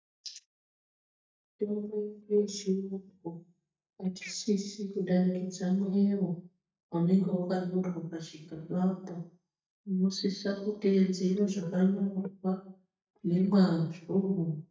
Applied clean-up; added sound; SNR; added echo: neural mask model DeepFilterNet 3.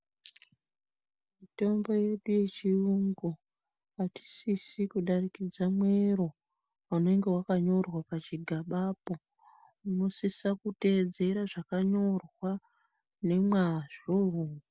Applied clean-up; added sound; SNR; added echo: none; none; none; none.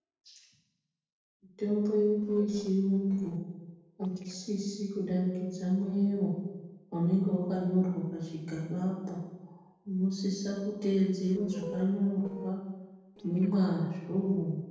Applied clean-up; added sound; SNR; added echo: neural separator model SepFormer DNS4.